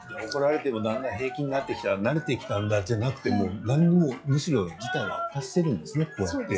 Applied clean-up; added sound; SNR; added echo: classical method log-MMSE.